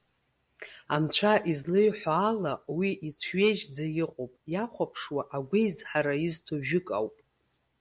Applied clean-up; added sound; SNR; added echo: none; none; none; none.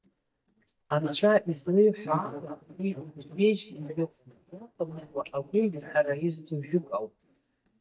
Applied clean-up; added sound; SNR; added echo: neural mask model DeepFilterNet 3.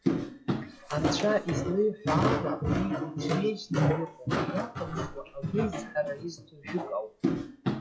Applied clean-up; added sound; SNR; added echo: classical method WPE with log-MMSE.